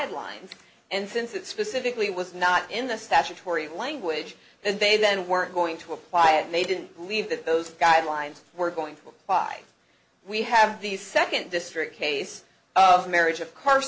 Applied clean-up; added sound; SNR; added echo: none; none; none; none.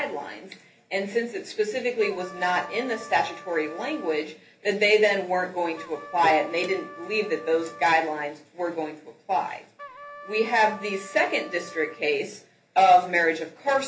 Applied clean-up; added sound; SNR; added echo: none; Trumpet; 18 dB; reverberation time 0.3 s.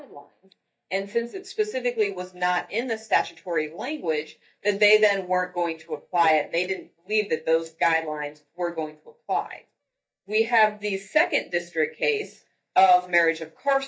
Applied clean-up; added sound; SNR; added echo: neural mask model DeepFilterNet 3.